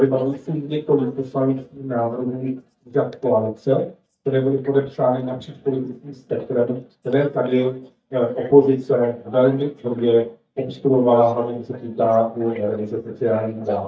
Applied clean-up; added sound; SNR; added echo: neural mask model DeepFilterNet 3.